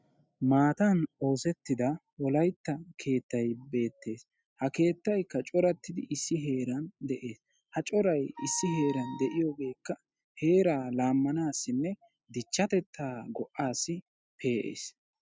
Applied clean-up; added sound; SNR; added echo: classical method spectral subtraction.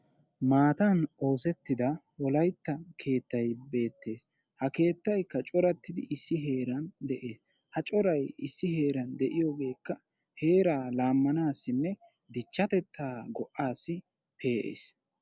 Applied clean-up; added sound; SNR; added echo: none; none; none; none.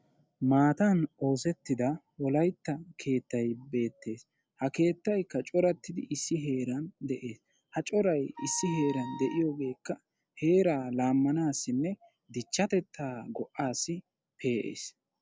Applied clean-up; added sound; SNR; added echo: none; Wind instrument, woodwind instrument; 12 dB; none.